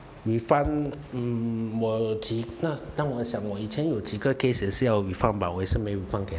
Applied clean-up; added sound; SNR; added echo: none; none; none; none.